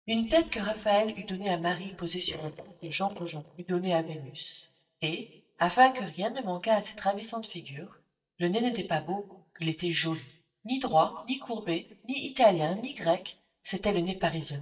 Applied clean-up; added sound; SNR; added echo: neural mask model DeepFilterNet 3.